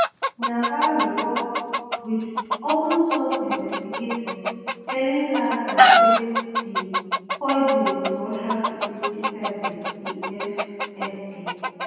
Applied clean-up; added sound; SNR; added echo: none; Chicken, rooster; -1 dB; reverberation time 2.0 s.